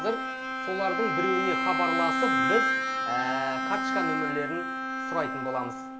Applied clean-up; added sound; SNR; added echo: none; Bowed string instrument; -3 dB; reverberation time 0.6 s.